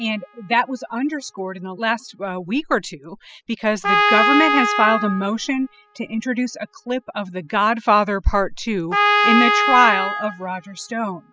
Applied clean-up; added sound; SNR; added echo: classical method spectral subtraction.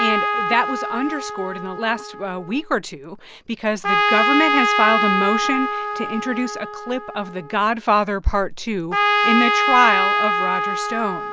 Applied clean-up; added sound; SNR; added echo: none; Trumpet; -1 dB; none.